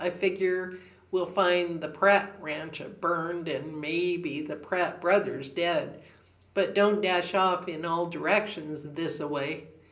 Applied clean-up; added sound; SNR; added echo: none; none; none; reverberation time 0.5 s.